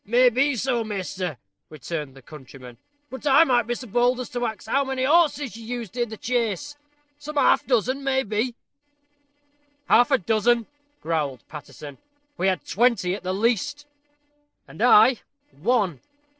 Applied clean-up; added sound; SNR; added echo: neural separator model SepFormer DNS4.